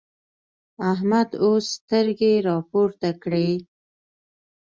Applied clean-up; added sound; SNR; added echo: none; none; none; none.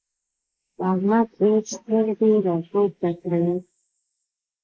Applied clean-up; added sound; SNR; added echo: neural mask model Resemble Enhance denoiser.